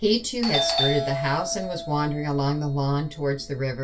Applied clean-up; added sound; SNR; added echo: none; Doorbell; 6 dB; reverberation time 0.2 s.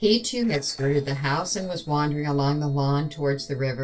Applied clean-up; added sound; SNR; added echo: neural separator model SepFormer DNS4.